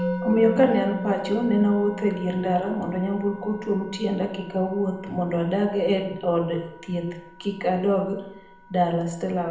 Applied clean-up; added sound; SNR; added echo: none; Musical instrument; 12 dB; reverberation time 0.7 s.